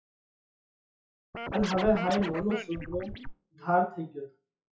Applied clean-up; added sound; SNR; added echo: classical method WPE with log-MMSE.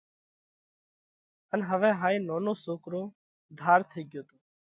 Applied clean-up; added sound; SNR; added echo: none; none; none; none.